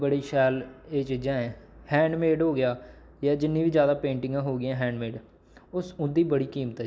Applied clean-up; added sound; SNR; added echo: none; none; none; none.